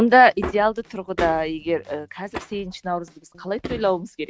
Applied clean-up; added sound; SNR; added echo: neural mask model RNNoise.